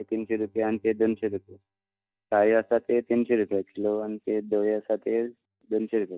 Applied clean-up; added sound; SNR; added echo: neural mask model DeepFilterNet 3.